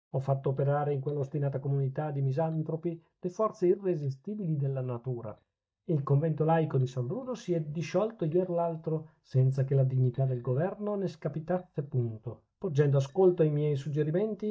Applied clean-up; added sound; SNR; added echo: neural mask model DeepFilterNet 3.